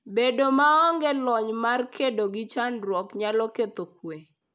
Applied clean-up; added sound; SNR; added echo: none; none; none; none.